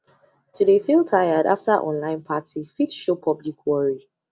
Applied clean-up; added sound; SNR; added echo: none; none; none; none.